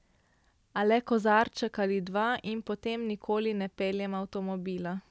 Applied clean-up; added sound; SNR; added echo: none; none; none; none.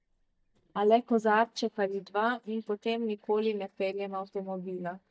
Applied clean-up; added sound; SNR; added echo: neural mask model DeepFilterNet 3.